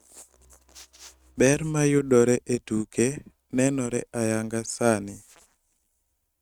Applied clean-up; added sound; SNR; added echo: neural mask model RNNoise.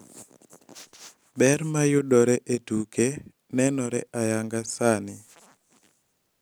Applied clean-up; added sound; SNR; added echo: none; none; none; none.